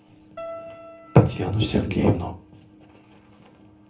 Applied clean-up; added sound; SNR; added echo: none; Keyboard (musical); 15 dB; reverberation time 0.3 s.